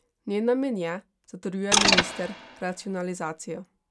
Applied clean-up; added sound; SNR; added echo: none; Mechanisms; -4 dB; none.